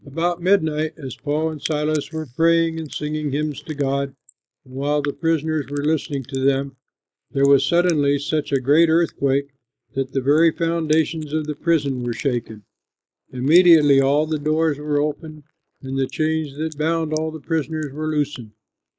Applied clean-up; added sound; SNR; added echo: neural mask model Resemble Enhance denoiser.